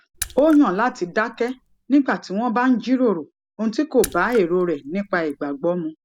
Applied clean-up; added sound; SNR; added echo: none; Raindrop / Splash, splatter; 18 dB; none.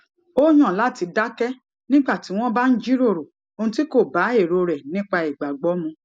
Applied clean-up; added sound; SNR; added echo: none; none; none; none.